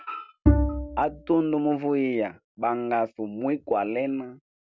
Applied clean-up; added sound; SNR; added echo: none; Bowed string instrument; -1 dB; none.